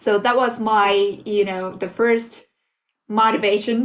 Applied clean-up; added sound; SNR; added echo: neural mask model Resemble Enhance denoiser.